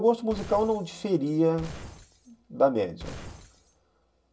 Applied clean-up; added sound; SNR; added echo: none; Glass; 16 dB; reverberation time 0.2 s.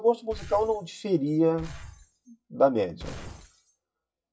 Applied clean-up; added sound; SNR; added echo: classical method WPE with log-MMSE.